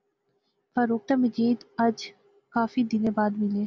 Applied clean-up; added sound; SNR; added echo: none; none; none; none.